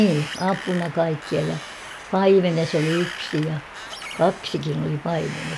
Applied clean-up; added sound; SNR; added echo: none; Wind; 12 dB; none.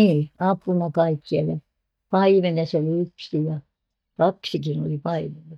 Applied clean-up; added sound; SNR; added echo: neural mask model DeepFilterNet 3.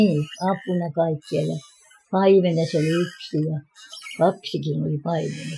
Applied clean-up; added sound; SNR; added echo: classical method Wiener filter.